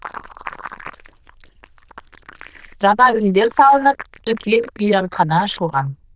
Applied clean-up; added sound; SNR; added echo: neural diffusion model UNIVERSE++.